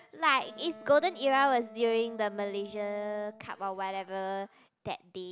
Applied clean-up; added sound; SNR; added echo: none; Wind instrument, woodwind instrument; 19 dB; none.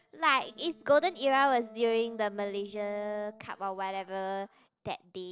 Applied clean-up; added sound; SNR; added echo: neural separator model SepFormer DNS4.